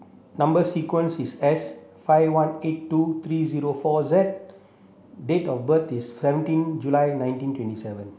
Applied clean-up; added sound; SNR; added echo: none; none; none; none.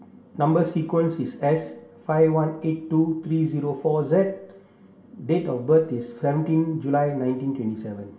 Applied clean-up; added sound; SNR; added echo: none; none; none; reverberation time 0.1 s.